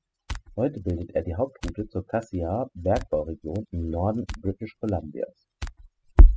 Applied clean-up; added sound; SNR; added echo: classical method spectral subtraction.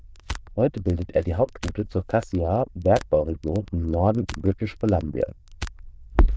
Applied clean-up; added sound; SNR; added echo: neural diffusion model UNIVERSE++.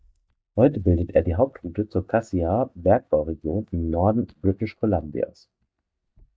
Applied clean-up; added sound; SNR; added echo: neural mask model DeepFilterNet 3.